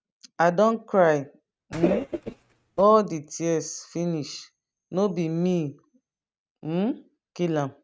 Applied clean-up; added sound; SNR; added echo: neural mask model RNNoise.